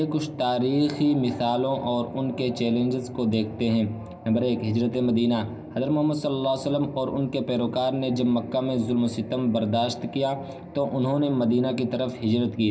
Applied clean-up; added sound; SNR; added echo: none; none; none; reverberation time 0.4 s.